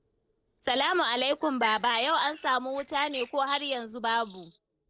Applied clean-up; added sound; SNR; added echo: neural separator model SepFormer DNS4.